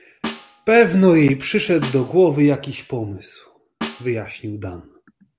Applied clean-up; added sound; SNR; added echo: none; Snare drum; 16 dB; none.